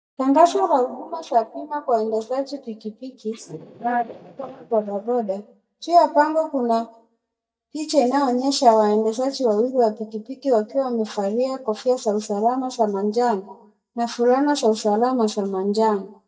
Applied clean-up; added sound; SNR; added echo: neural mask model DeepFilterNet 3.